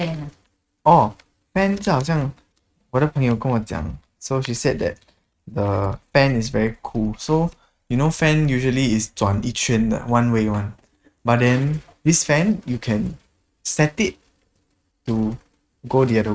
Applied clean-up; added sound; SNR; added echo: neural mask model RNNoise.